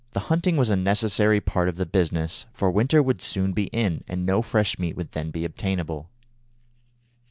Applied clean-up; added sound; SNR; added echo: none; none; none; none.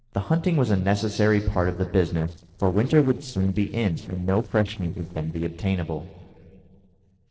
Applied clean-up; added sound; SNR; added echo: neural separator model SepFormer DNS4.